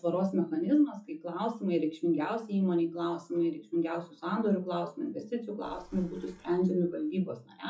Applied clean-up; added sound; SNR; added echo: classical method WPE with log-MMSE.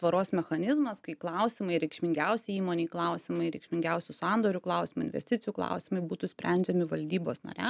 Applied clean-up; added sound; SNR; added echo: none; none; none; none.